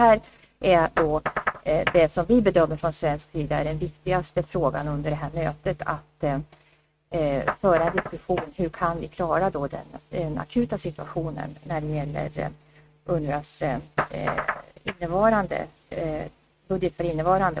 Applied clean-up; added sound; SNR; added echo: neural mask model RNNoise.